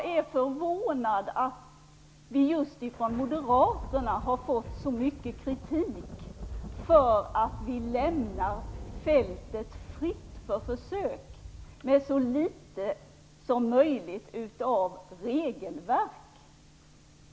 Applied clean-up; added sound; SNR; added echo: none; Thunder; 14 dB; none.